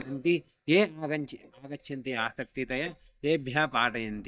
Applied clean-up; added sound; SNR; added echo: neural mask model DeepFilterNet 3.